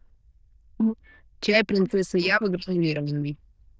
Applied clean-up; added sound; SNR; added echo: neural diffusion model UNIVERSE++.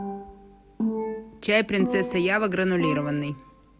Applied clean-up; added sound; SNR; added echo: none; Percussion; 6 dB; none.